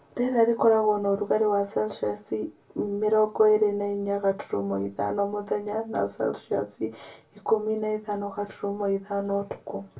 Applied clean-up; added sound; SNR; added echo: none; none; none; reverberation time 0.2 s.